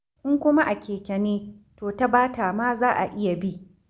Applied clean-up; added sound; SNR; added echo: none; none; none; none.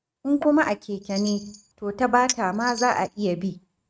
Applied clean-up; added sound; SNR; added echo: neural mask model RNNoise.